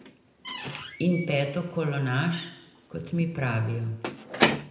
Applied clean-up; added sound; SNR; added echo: none; Squeak / Slam / Wood; 5 dB; reverberation time 0.8 s.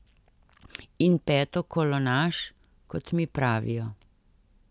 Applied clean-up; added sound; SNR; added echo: none; none; none; none.